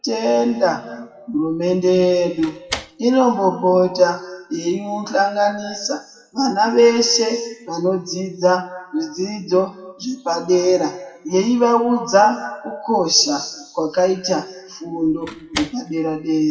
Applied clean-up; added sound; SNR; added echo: classical method WPE with log-MMSE.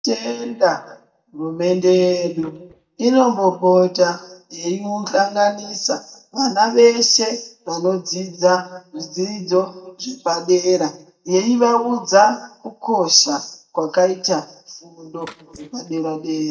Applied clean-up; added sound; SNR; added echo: neural mask model DeepFilterNet 3.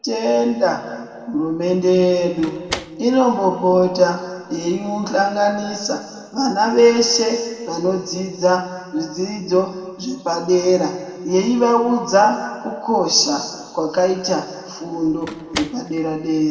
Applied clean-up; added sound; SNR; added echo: none; Slam; 15 dB; reverberation time 1.6 s.